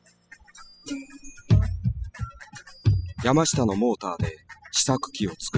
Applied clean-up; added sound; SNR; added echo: classical method spectral subtraction.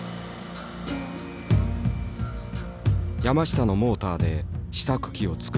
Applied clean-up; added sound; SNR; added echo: none; none; none; none.